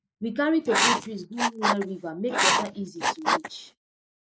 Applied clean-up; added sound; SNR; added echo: neural mask model Resemble Enhance denoiser.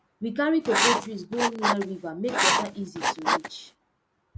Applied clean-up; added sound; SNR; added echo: none; Writing; -4 dB; none.